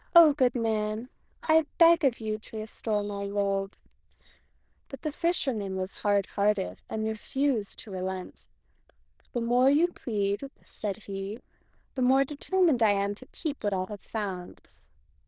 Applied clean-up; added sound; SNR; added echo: neural diffusion model UNIVERSE++.